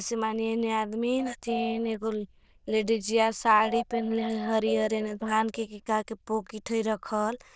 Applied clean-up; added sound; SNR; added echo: neural diffusion model UNIVERSE++.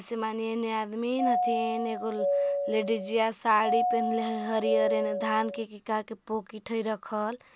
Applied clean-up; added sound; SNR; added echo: none; Doorbell; -1 dB; none.